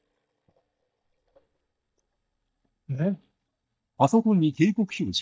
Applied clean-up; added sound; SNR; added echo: neural mask model DeepFilterNet 3.